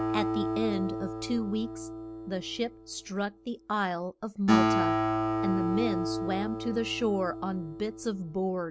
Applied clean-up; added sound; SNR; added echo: none; Acoustic guitar; -1 dB; none.